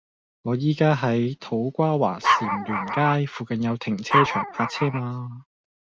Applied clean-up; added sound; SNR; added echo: neural mask model RNNoise.